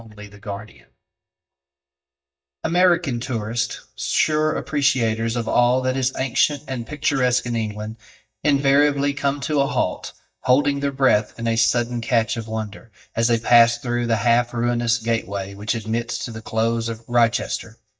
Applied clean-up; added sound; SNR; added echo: neural mask model DeepFilterNet 3.